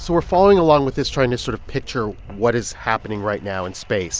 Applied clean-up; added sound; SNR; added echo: none; none; none; none.